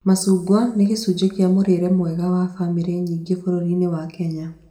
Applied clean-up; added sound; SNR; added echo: none; none; none; reverberation time 1.1 s.